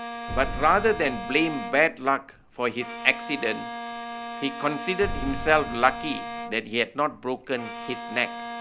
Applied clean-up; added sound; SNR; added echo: none; Bowed string instrument + Boom; 8 dB; none.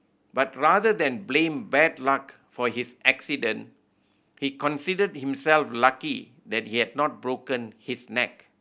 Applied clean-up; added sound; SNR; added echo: none; none; none; none.